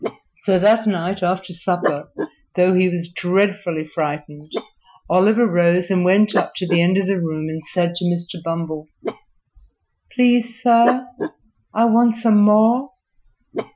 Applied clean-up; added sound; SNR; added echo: classical method Wiener filter.